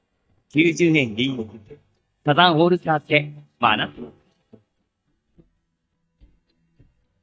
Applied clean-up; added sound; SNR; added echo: neural mask model DeepFilterNet 3.